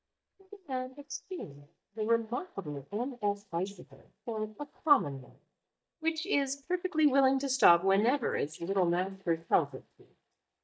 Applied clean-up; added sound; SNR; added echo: neural mask model DeepFilterNet 3.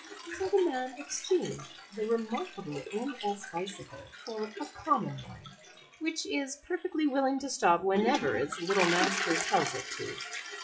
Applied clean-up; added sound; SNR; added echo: classical method WPE with log-MMSE.